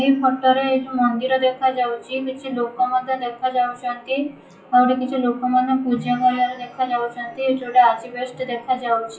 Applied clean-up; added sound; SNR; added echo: classical method WPE with log-MMSE.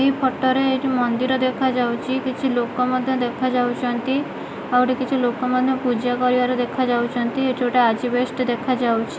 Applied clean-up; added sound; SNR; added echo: none; none; none; none.